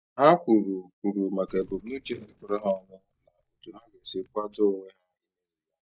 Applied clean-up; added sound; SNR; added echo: neural mask model DeepFilterNet 3.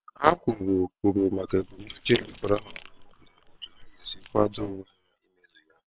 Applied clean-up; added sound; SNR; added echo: neural separator model SepFormer WHAM!.